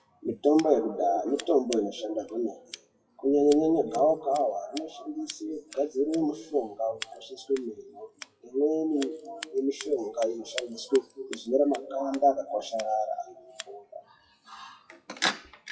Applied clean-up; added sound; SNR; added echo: classical method WPE with log-MMSE.